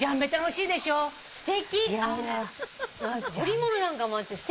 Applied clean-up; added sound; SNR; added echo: neural mask model Resemble Enhance denoiser.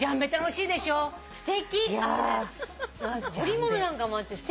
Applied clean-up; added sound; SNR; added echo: none; none; none; none.